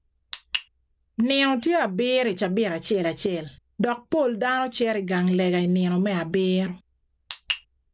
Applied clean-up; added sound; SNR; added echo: none; none; none; none.